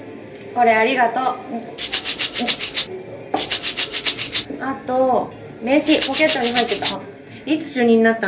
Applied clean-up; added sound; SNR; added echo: none; Rattle (instrument); 5 dB; reverberation time 0.3 s.